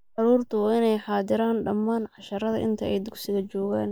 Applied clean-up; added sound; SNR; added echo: neural mask model Resemble Enhance denoiser.